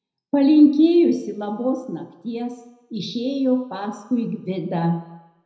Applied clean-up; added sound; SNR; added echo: none; none; none; reverberation time 0.7 s.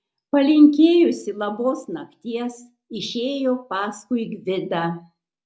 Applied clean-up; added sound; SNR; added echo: none; none; none; none.